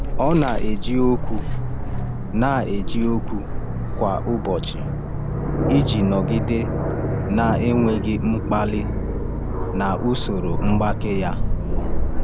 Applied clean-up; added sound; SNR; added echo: none; Aircraft; -1 dB; none.